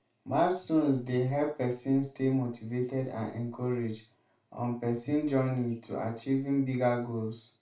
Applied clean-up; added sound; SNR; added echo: none; none; none; reverberation time 0.3 s.